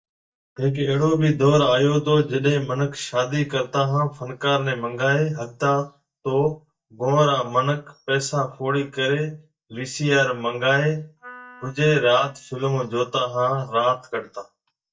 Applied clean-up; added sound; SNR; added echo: neural mask model DeepFilterNet 3.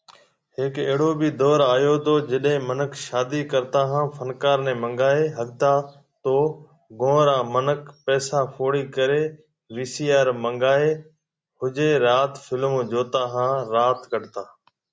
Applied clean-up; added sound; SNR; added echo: none; none; none; none.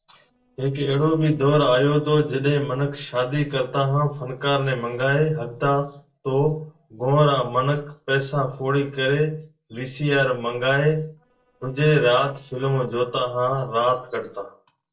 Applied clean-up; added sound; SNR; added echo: neural separator model SepFormer DNS4.